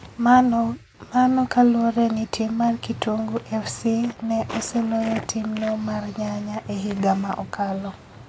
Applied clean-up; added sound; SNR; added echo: none; Walk, footsteps; 20 dB; none.